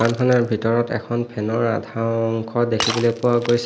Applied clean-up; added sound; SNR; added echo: none; Shatter; 13 dB; none.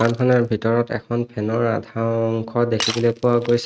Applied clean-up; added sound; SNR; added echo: neural mask model RNNoise.